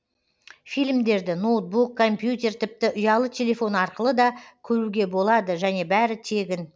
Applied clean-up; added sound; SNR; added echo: none; none; none; none.